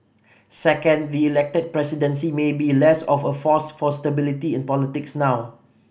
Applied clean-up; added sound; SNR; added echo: none; none; none; none.